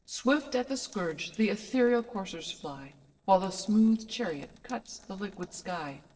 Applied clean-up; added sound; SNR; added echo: neural separator model SepFormer DNS4.